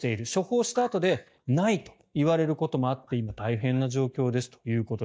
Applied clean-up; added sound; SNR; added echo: neural mask model DeepFilterNet 3.